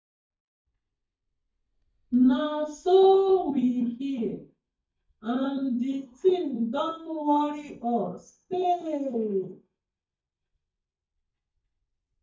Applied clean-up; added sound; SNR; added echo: neural mask model DeepFilterNet 3.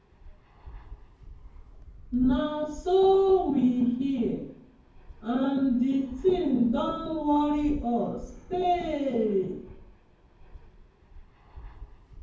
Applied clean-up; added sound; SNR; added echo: none; Fixed-wing aircraft, airplane; 17 dB; reverberation time 0.9 s.